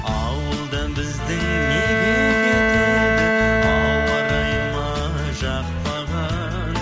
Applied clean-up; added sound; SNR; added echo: none; Bowed string instrument; -1 dB; none.